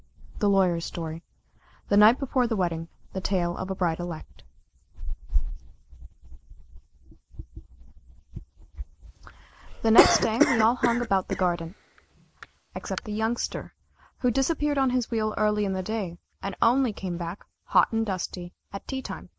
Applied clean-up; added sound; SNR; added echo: none; Cough; 1 dB; none.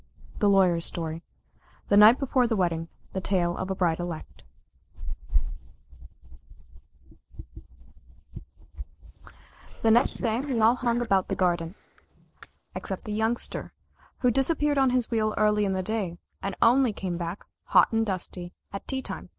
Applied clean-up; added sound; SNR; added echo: neural separator model SepFormer DNS4.